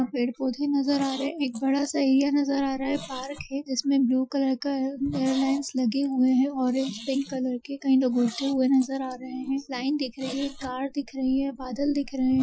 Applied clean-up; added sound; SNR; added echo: classical method Wiener filter.